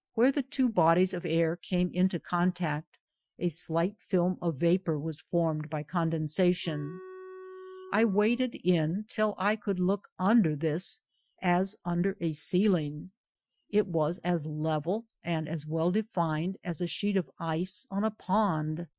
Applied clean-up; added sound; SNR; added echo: classical method Wiener filter.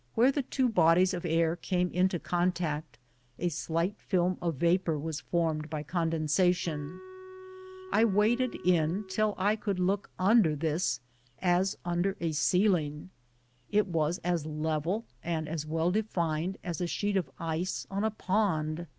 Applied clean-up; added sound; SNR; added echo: none; Wind instrument, woodwind instrument; 17 dB; none.